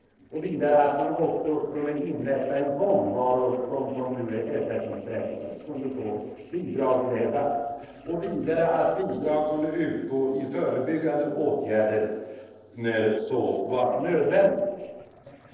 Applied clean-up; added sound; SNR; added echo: neural separator model SepFormer DNS4.